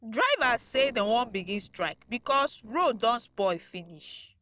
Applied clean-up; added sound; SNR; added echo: neural separator model SepFormer DNS4.